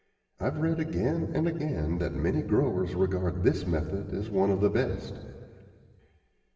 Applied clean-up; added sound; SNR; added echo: none; none; none; reverberation time 2.4 s.